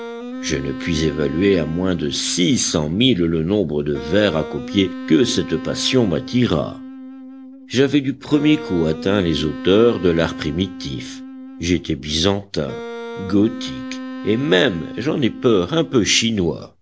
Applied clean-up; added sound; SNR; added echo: none; Wind instrument, woodwind instrument; 12 dB; none.